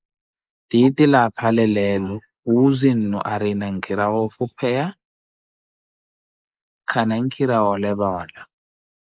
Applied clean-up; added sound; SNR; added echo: neural mask model Resemble Enhance denoiser.